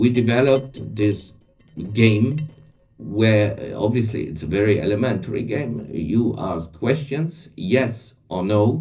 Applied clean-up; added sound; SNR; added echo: neural separator model SepFormer DNS4.